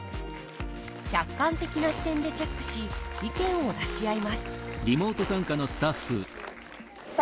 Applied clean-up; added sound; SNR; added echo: none; Applause + Fart; 12 dB; none.